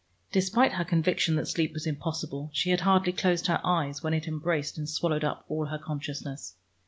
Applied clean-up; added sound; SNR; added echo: none; none; none; none.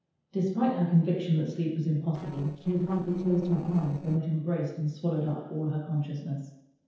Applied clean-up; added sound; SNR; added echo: neural separator model SepFormer DNS4.